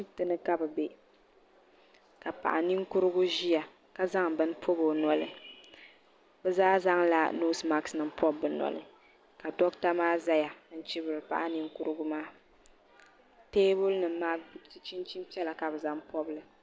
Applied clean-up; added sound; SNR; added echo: none; none; none; none.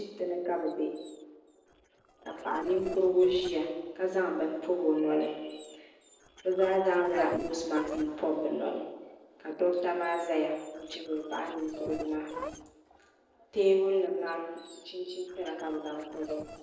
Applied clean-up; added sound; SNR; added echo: neural separator model SepFormer DNS4.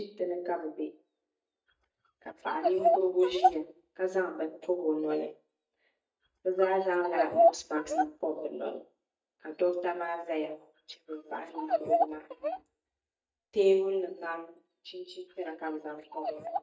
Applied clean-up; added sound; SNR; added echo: neural mask model DeepFilterNet 3.